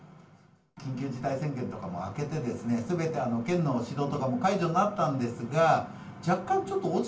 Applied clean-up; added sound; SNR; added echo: none; none; none; reverberation time 0.3 s.